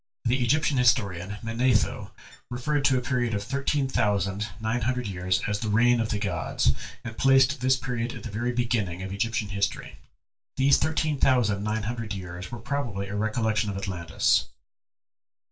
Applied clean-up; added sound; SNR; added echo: none; none; none; reverberation time 0.2 s.